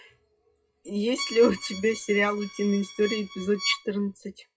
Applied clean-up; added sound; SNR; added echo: classical method WPE with log-MMSE.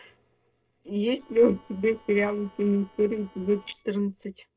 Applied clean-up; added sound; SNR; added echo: neural separator model SepFormer DNS4.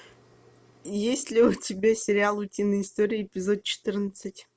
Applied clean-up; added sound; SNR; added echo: none; none; none; none.